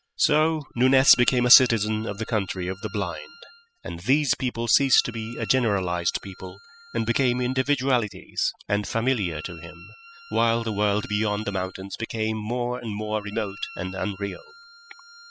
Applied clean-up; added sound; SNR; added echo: classical method spectral subtraction.